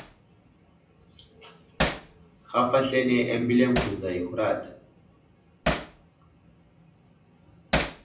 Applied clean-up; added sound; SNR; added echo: none; Hammer; 6 dB; reverberation time 0.6 s.